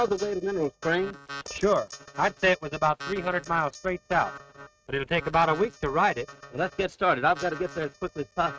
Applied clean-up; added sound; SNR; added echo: neural mask model RNNoise.